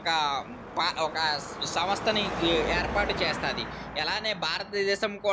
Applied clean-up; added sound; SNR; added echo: none; Car passing by / Traffic noise, roadway noise / Engine; 7 dB; none.